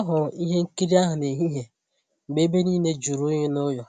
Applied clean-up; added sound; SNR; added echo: none; none; none; none.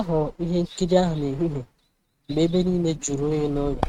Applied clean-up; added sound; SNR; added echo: neural mask model RNNoise.